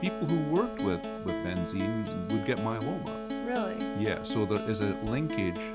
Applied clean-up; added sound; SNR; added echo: none; Acoustic guitar; 3 dB; none.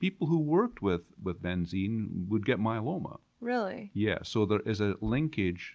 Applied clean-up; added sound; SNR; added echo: none; none; none; none.